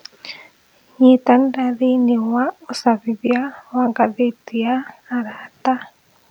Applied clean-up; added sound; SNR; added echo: none; none; none; none.